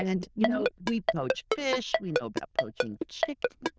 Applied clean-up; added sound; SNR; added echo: neural diffusion model UNIVERSE++.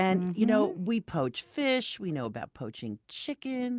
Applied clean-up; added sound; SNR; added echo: none; none; none; none.